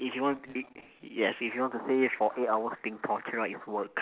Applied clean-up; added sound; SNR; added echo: none; none; none; none.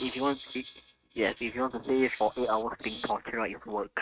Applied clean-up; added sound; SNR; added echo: neural mask model RNNoise.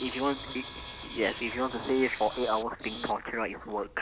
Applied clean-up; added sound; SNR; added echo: none; Camera; 12 dB; none.